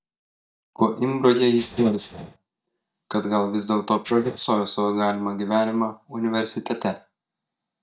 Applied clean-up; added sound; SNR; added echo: neural mask model DeepFilterNet 3.